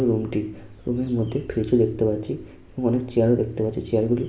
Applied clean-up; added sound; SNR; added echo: none; none; none; none.